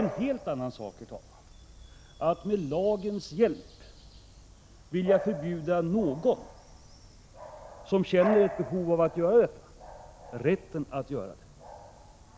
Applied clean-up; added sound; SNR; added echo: none; Bark / Bird vocalization, bird call, bird song; 11 dB; none.